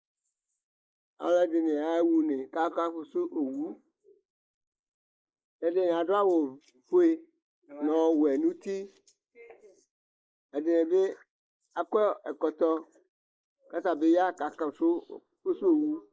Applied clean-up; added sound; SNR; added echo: neural mask model Resemble Enhance denoiser.